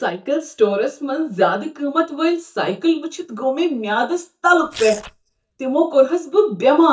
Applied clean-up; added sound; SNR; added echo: neural mask model DeepFilterNet 3.